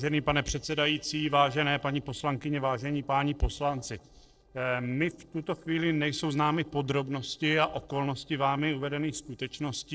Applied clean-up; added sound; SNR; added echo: neural separator model SepFormer DNS4.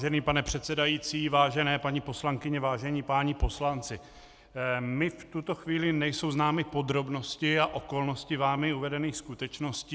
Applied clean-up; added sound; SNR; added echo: none; none; none; none.